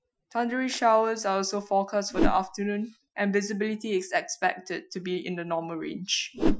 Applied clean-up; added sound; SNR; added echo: classical method Wiener filter.